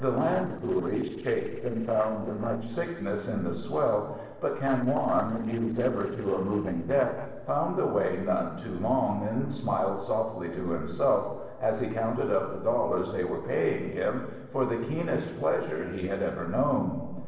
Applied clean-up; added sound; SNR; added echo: neural separator model SepFormer DNS4.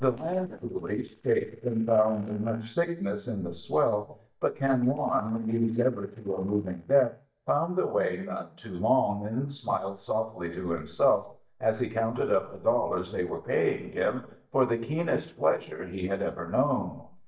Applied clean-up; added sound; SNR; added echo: neural mask model DeepFilterNet 3.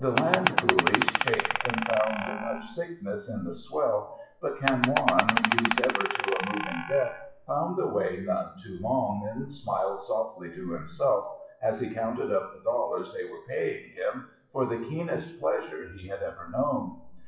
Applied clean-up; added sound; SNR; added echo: classical method WPE with log-MMSE.